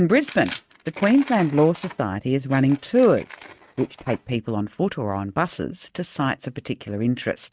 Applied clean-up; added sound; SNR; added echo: neural mask model RNNoise.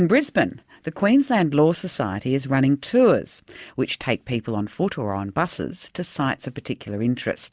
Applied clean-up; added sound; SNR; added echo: none; none; none; none.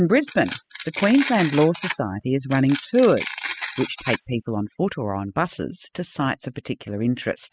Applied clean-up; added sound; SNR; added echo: classical method spectral subtraction.